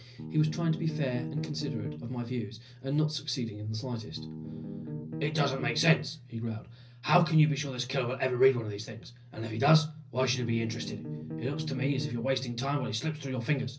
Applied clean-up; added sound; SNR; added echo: none; Bass guitar; 7 dB; reverberation time 0.4 s.